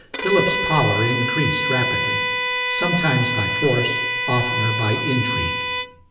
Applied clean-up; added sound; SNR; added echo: none; Bowed string instrument; 0 dB; reverberation time 1.0 s.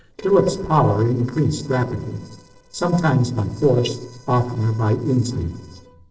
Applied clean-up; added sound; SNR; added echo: neural separator model SepFormer DNS4.